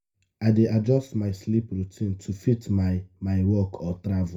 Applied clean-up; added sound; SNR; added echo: none; none; none; reverberation time 0.2 s.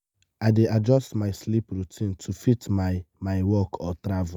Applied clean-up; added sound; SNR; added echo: none; none; none; none.